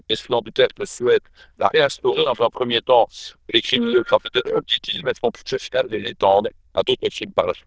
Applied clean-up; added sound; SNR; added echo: neural diffusion model UNIVERSE++.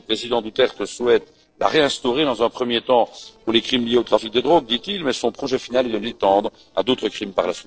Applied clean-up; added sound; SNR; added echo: neural separator model SepFormer DNS4.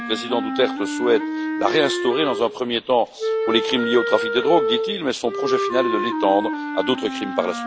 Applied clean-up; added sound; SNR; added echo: none; Wind instrument, woodwind instrument; 3 dB; none.